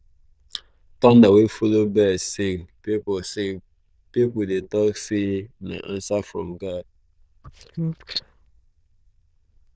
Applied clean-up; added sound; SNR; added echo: neural diffusion model UNIVERSE++.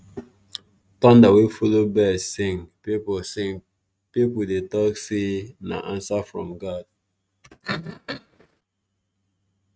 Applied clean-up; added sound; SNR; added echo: neural mask model RNNoise.